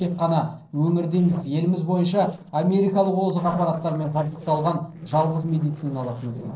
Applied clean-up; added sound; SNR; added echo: neural separator model SepFormer DNS4.